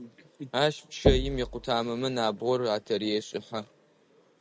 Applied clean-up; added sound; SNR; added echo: none; Knock / Wood; 2 dB; none.